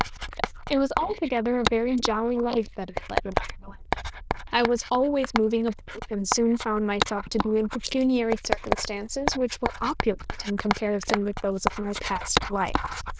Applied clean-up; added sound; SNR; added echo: neural diffusion model UNIVERSE++.